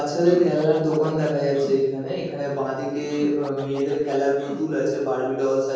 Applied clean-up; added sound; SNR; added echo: neural separator model SepFormer DNS4.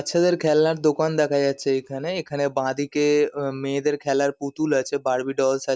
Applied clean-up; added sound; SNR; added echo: none; none; none; none.